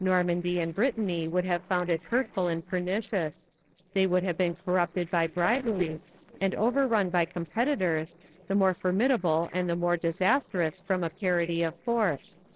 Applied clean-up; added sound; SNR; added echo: neural separator model SepFormer DNS4.